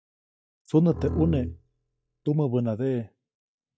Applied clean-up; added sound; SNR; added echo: neural mask model DeepFilterNet 3.